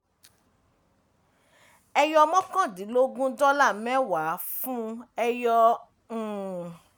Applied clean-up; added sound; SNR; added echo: none; none; none; none.